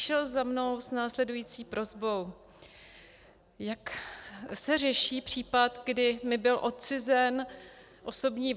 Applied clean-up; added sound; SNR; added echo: none; none; none; none.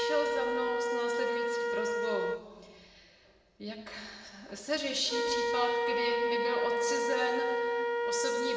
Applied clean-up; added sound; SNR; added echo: none; Wind instrument, woodwind instrument; -5 dB; reverberation time 1.5 s.